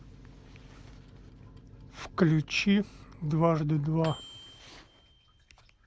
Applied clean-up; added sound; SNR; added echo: none; Microwave oven; 19 dB; none.